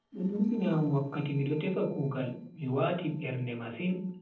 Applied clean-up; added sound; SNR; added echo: neural separator model SepFormer DNS4.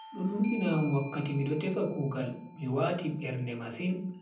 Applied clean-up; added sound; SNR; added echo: none; Bell / Doorbell; 18 dB; reverberation time 0.6 s.